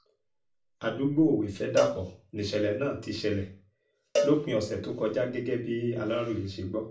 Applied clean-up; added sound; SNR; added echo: none; Cowbell; 5 dB; reverberation time 0.3 s.